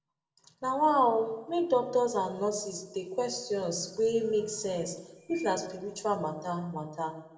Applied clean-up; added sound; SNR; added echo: none; none; none; reverberation time 0.8 s.